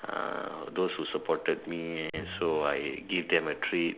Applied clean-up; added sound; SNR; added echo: none; Guitar; 18 dB; none.